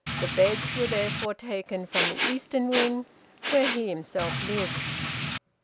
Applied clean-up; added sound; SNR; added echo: none; Rain + Respiratory sounds; -1 dB; none.